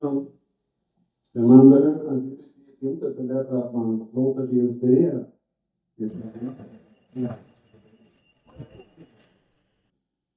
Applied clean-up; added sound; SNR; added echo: neural mask model DeepFilterNet 3.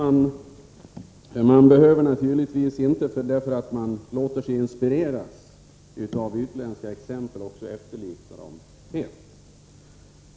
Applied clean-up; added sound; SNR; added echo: none; none; none; none.